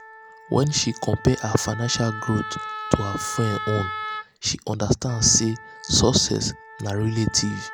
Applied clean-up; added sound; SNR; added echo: none; Wind instrument, woodwind instrument; 12 dB; none.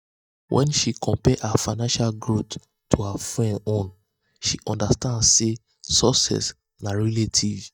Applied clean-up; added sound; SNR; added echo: neural mask model DeepFilterNet 3.